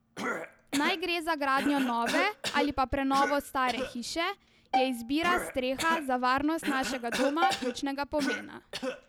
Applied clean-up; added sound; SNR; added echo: none; Cough + Bowed string instrument; 5 dB; none.